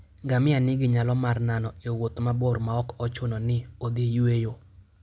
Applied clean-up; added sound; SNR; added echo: none; none; none; none.